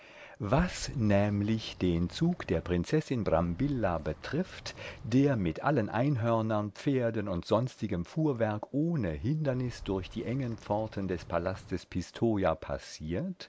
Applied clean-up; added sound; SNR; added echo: none; Bird vocalization, bird call, bird song; 18 dB; none.